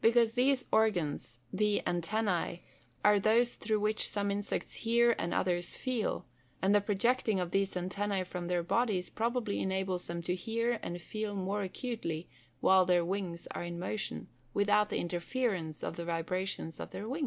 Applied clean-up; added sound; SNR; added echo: none; none; none; none.